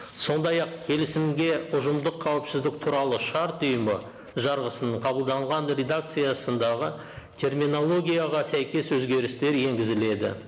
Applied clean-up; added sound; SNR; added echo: none; none; none; none.